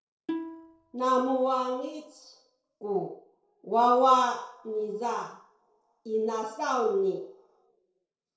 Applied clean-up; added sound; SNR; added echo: neural separator model SepFormer DNS4.